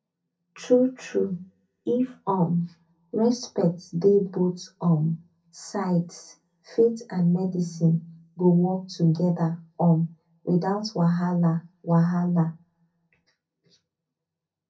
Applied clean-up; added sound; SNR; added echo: none; none; none; reverberation time 0.3 s.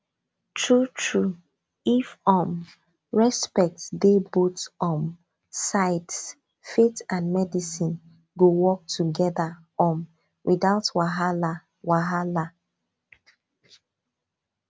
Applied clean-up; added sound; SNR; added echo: none; none; none; none.